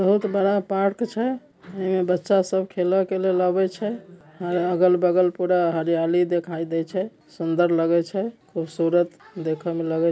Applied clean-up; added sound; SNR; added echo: none; none; none; none.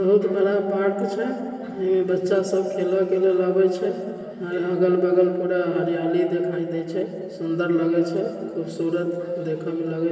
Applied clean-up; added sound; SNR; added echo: none; none; none; reverberation time 2.8 s.